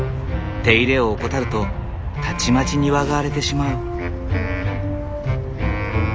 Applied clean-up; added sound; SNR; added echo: none; Aircraft; 7 dB; none.